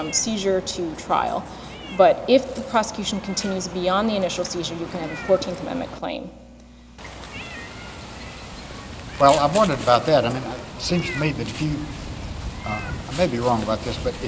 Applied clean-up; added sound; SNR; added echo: none; Meow; 11 dB; none.